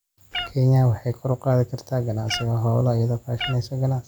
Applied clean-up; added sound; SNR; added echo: none; Meow; 12 dB; none.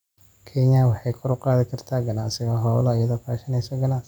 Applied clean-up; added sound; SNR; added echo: none; none; none; none.